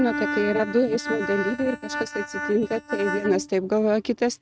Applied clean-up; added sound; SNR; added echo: neural mask model RNNoise.